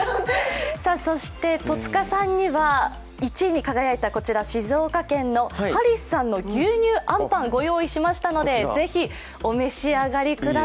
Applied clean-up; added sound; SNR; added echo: none; none; none; none.